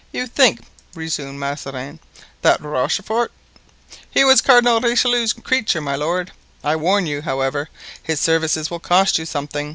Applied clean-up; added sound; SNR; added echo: none; none; none; none.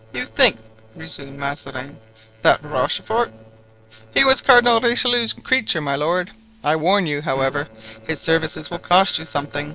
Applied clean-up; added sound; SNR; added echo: neural separator model SepFormer DNS4.